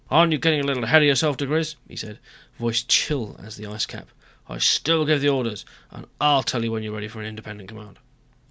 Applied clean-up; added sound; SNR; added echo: none; none; none; none.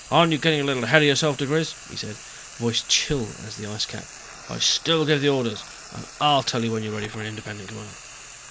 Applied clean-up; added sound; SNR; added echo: none; Frying (food); 17 dB; none.